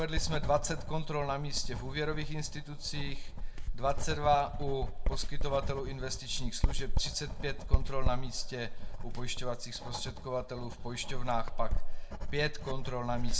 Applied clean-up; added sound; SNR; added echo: none; Writing; -5 dB; reverberation time 0.2 s.